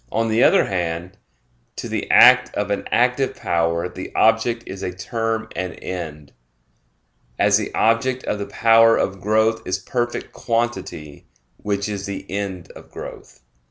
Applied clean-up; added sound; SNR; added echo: none; none; none; none.